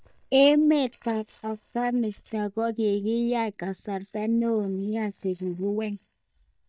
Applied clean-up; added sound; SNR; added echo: neural mask model DeepFilterNet 3.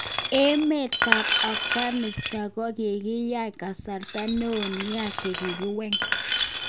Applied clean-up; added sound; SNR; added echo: none; Glass; 2 dB; none.